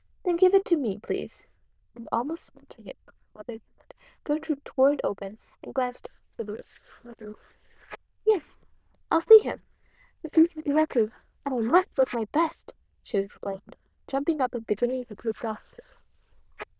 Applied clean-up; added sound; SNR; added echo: neural diffusion model UNIVERSE++.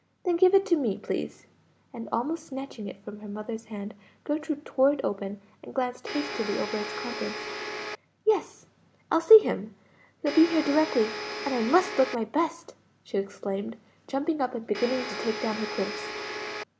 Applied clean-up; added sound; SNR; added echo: none; Domestic sounds, home sounds; 7 dB; none.